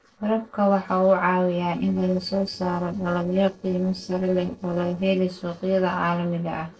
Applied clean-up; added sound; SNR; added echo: neural separator model SepFormer DNS4.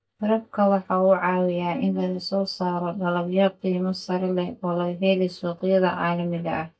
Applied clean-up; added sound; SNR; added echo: neural mask model DeepFilterNet 3.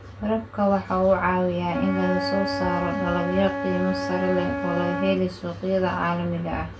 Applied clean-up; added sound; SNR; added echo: none; Wind instrument, woodwind instrument; 6 dB; reverberation time 0.2 s.